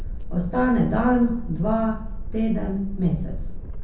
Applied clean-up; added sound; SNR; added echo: none; Thunderstorm; 5 dB; reverberation time 0.5 s.